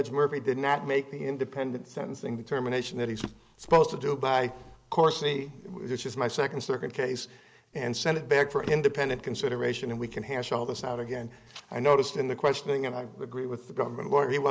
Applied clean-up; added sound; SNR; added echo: none; Drawer open or close; 20 dB; none.